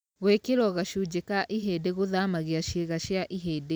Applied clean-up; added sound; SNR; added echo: none; none; none; none.